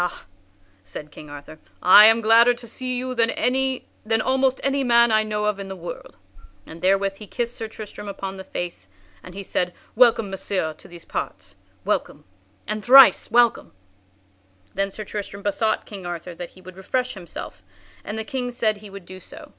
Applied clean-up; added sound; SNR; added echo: none; none; none; none.